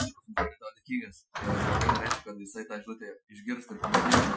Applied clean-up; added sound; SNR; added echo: classical method Wiener filter.